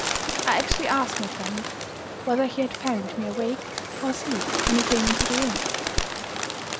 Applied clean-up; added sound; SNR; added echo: none; Bird; 0 dB; none.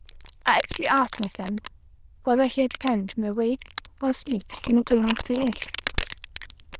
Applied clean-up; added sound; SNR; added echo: neural diffusion model UNIVERSE++.